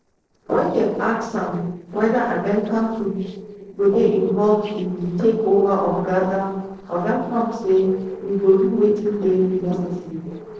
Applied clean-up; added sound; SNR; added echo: neural separator model SepFormer DNS4.